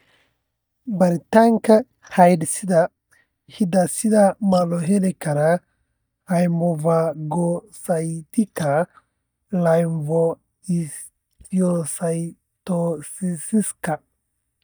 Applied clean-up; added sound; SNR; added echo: neural mask model DeepFilterNet 3.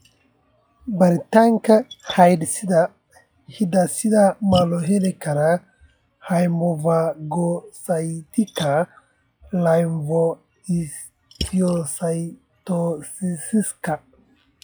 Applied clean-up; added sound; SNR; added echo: classical method log-MMSE.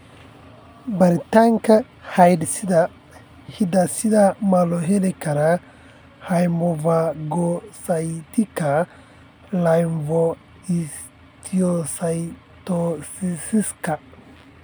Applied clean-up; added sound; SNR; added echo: none; none; none; none.